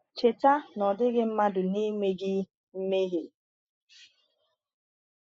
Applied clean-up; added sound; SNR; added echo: neural mask model Resemble Enhance denoiser.